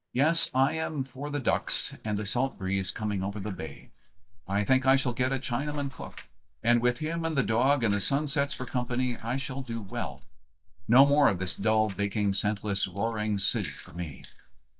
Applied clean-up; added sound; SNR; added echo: neural mask model DeepFilterNet 3.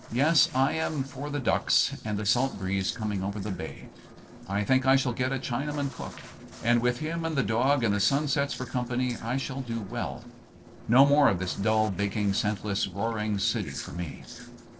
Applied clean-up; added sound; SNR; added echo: neural separator model SepFormer DNS4.